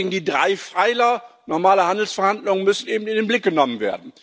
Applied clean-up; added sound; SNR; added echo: none; none; none; none.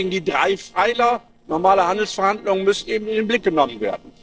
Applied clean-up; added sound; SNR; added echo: neural separator model SepFormer DNS4.